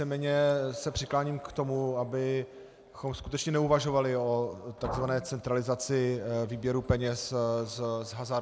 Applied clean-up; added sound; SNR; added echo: none; Liquid; 14 dB; none.